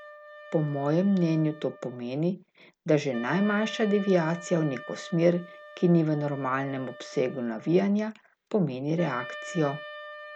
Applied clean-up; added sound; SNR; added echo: none; Wind instrument, woodwind instrument; 16 dB; none.